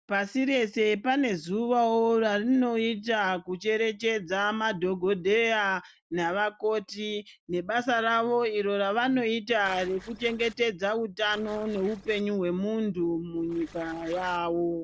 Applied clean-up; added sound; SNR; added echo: neural separator model SepFormer DNS4.